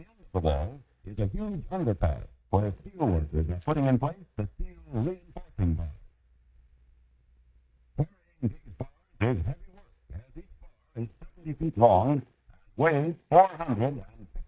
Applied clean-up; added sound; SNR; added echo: neural mask model DeepFilterNet 3.